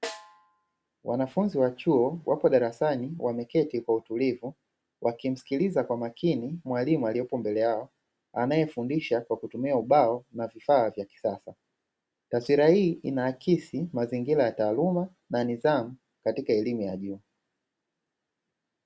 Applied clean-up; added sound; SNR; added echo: none; Snare drum; 17 dB; none.